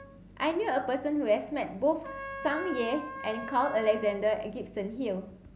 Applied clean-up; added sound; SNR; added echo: none; Trumpet; 13 dB; none.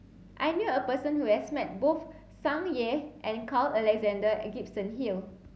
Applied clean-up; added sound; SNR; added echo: none; none; none; none.